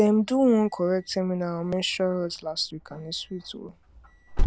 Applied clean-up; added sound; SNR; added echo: none; Alarm; 7 dB; none.